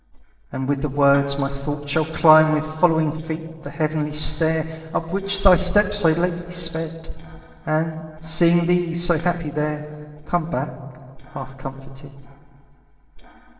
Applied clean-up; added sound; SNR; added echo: neural separator model SepFormer DNS4.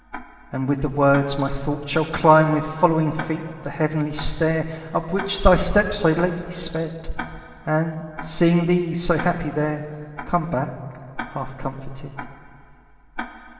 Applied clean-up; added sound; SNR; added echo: none; Tick-tock; 17 dB; reverberation time 2.7 s.